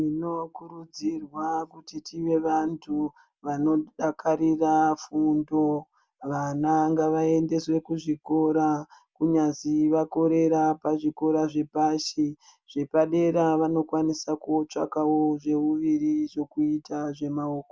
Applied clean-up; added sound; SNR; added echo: none; none; none; none.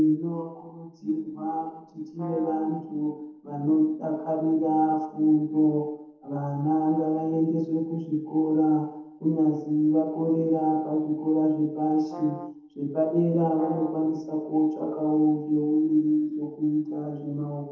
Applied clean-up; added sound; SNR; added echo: neural separator model SepFormer DNS4.